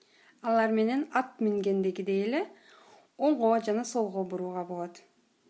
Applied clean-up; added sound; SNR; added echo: none; none; none; none.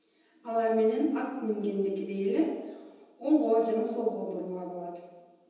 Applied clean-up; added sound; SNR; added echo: none; none; none; reverberation time 1.1 s.